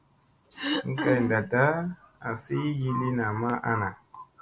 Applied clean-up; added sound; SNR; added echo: none; Cough; 2 dB; none.